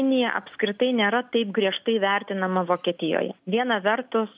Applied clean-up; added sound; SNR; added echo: none; none; none; none.